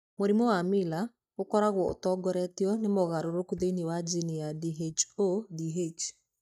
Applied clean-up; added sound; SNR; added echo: neural mask model DeepFilterNet 3.